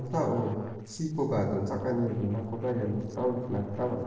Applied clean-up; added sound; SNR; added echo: neural separator model SepFormer DNS4.